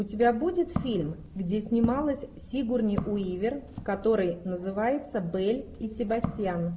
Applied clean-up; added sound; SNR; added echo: none; Walk, footsteps; 11 dB; none.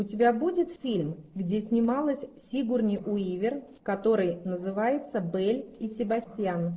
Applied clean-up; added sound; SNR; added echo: neural separator model SepFormer DNS4.